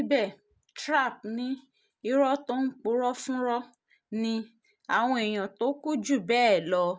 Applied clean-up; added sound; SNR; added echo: none; none; none; none.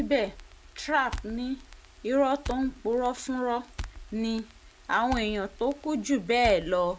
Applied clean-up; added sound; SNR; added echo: none; Crackle; 14 dB; none.